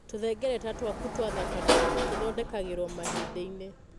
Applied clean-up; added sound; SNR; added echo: none; Sliding door / Slam; -2 dB; none.